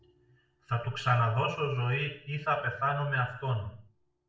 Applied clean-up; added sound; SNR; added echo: none; none; none; reverberation time 0.5 s.